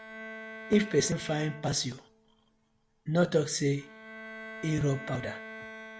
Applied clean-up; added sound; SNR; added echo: none; Bowed string instrument; 14 dB; none.